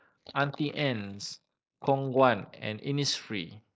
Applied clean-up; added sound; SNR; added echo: neural mask model Resemble Enhance denoiser.